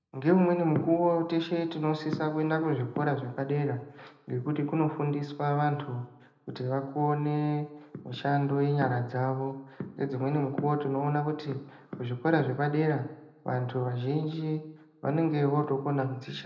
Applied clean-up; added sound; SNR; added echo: none; none; none; reverberation time 0.7 s.